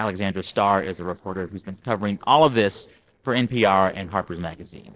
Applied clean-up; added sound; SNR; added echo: neural separator model SepFormer DNS4.